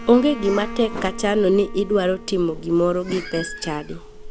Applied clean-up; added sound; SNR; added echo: none; Bowed string instrument + Telephone; 13 dB; none.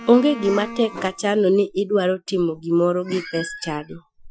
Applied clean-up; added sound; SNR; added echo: classical method Wiener filter.